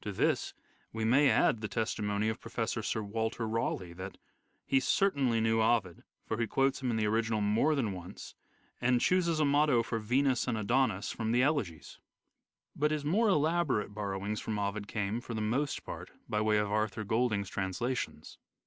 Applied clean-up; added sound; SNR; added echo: none; none; none; none.